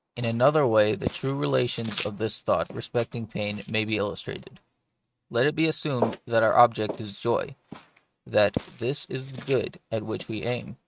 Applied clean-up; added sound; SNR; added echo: neural mask model RNNoise.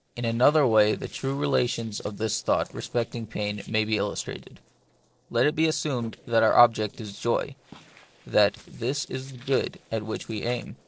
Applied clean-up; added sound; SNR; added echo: neural separator model SepFormer DNS4.